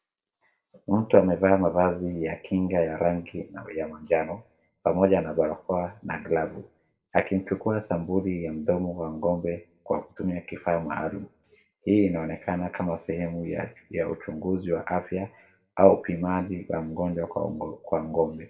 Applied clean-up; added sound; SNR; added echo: none; none; none; reverberation time 0.4 s.